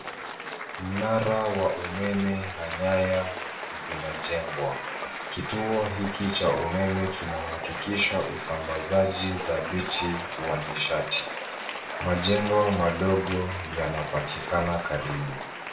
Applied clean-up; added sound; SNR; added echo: none; Applause / Cheering; 6 dB; reverberation time 0.4 s.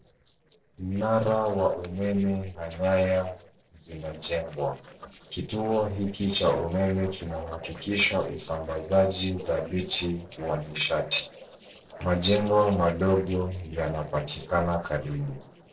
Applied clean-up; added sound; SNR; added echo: neural separator model SepFormer DNS4.